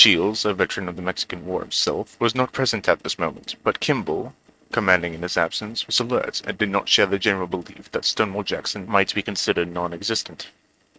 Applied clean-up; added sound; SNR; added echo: neural mask model RNNoise.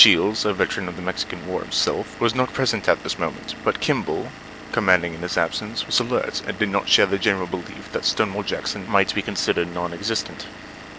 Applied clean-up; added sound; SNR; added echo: none; Engine / Vehicle; 15 dB; none.